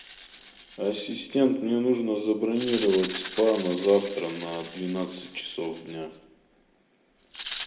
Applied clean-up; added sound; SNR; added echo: none; Rattle (instrument); 15 dB; reverberation time 0.9 s.